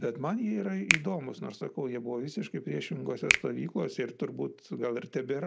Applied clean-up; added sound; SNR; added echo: none; Finger snapping; 2 dB; none.